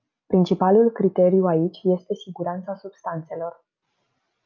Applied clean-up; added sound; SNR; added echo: none; none; none; none.